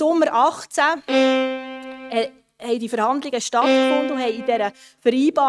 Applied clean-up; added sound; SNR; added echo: neural mask model RNNoise.